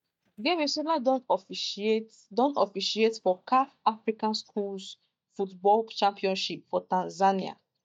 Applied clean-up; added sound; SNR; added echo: neural mask model DeepFilterNet 3.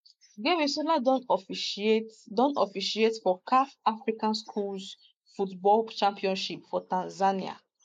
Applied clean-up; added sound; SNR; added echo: neural mask model Resemble Enhance denoiser.